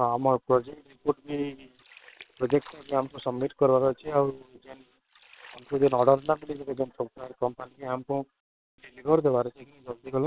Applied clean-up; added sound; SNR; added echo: neural separator model SepFormer WHAM!.